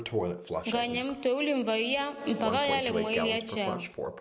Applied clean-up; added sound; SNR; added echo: none; Toilet flush; 5 dB; none.